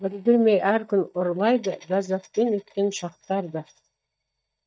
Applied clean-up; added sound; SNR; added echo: neural mask model DeepFilterNet 3.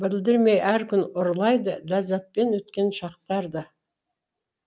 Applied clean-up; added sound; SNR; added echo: none; none; none; none.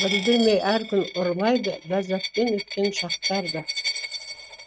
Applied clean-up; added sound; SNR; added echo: neural mask model RNNoise.